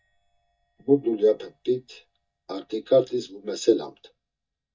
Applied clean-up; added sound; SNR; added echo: neural mask model DeepFilterNet 3.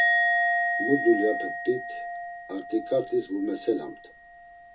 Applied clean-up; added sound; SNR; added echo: none; Musical instrument; 0 dB; reverberation time 0.2 s.